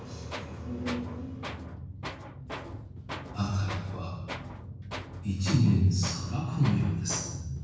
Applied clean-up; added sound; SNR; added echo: none; Tools; 12 dB; reverberation time 1.0 s.